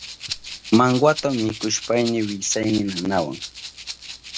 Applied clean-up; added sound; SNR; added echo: none; Rattle (instrument); 12 dB; none.